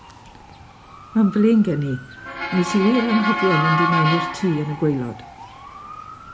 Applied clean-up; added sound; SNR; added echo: none; Motor vehicle (road) / Siren; 5 dB; none.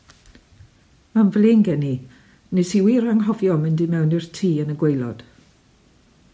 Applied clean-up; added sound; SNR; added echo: none; none; none; none.